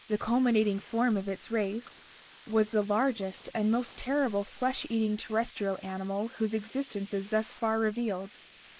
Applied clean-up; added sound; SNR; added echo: neural mask model Resemble Enhance denoiser.